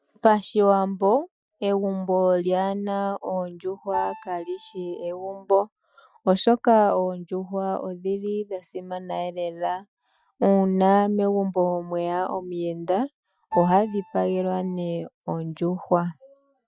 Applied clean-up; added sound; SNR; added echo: classical method Wiener filter.